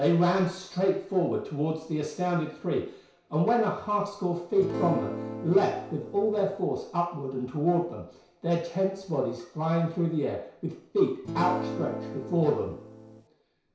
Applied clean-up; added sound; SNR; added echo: none; Acoustic guitar / Strum; 7 dB; reverberation time 0.6 s.